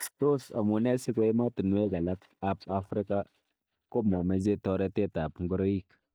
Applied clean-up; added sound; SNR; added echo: neural mask model DeepFilterNet 3.